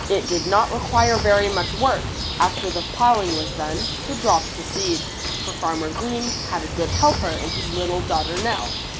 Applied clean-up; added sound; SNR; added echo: none; Bird; 4 dB; none.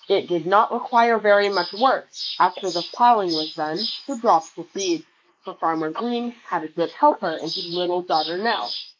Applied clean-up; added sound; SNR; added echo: neural mask model Resemble Enhance denoiser.